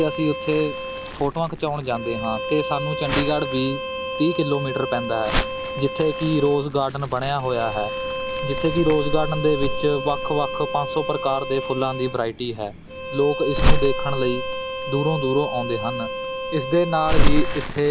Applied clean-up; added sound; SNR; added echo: none; Crumpling, crinkling + Bowed string instrument; 0 dB; none.